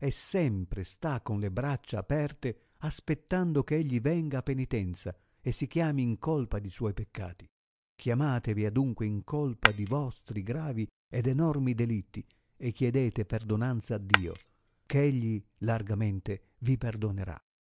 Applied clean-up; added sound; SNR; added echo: none; Shatter; 0 dB; none.